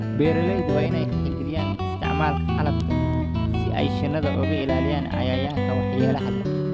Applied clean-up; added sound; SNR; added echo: none; Guitar; -4 dB; none.